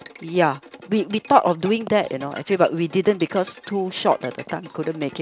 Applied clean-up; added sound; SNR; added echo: none; Bowed string instrument; 20 dB; none.